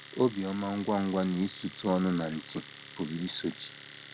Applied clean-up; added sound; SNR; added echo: none; Domestic sounds, home sounds; 14 dB; none.